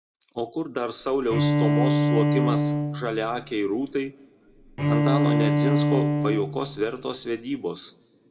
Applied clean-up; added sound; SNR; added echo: none; Bowed string instrument; -5 dB; reverberation time 0.9 s.